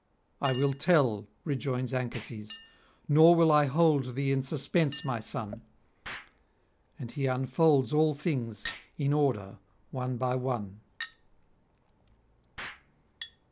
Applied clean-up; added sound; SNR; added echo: none; Explosion + Chink, clink; 19 dB; none.